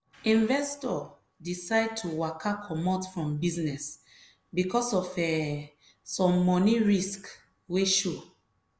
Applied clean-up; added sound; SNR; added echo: none; none; none; none.